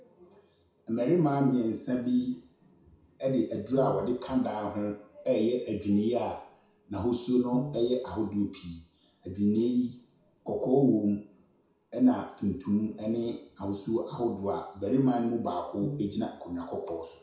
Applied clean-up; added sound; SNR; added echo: none; Brass instrument; 9 dB; reverberation time 0.6 s.